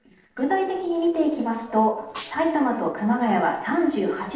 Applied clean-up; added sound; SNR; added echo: neural separator model SepFormer DNS4.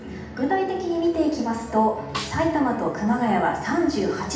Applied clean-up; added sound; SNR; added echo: none; Snare drum; 11 dB; reverberation time 0.8 s.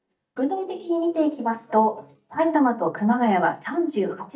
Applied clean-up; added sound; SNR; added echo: neural mask model DeepFilterNet 3.